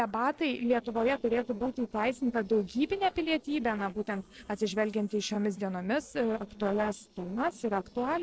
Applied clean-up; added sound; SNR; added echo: neural separator model SepFormer DNS4.